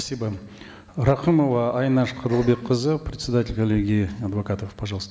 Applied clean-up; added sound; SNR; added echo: none; none; none; none.